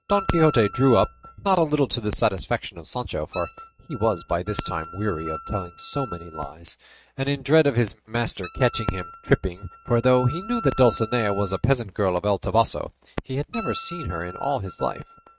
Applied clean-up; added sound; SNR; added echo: neural mask model RNNoise.